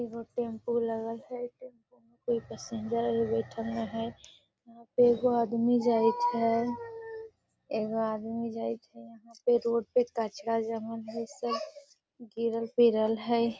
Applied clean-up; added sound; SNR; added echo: none; none; none; none.